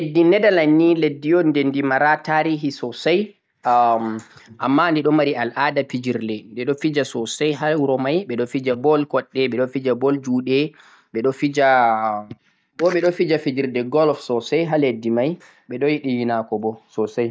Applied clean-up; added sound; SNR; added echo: none; none; none; none.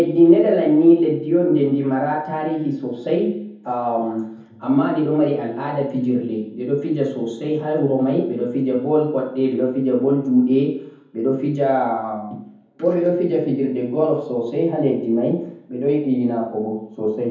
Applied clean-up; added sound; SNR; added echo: none; none; none; reverberation time 0.7 s.